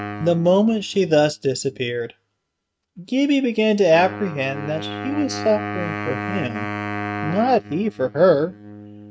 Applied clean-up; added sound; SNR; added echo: neural mask model RNNoise.